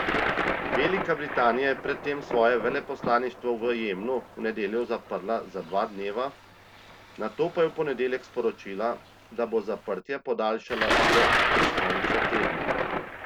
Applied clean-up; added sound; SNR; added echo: none; Thunder; 1 dB; none.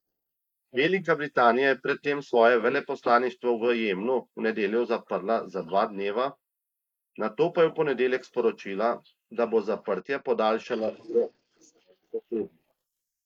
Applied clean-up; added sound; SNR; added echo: neural mask model Resemble Enhance denoiser.